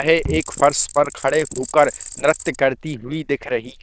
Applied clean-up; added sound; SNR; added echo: neural diffusion model UNIVERSE++.